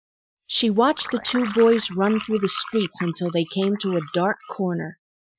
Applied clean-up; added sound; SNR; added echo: classical method Wiener filter.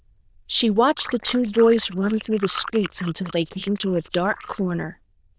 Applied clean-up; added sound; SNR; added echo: neural diffusion model UNIVERSE++.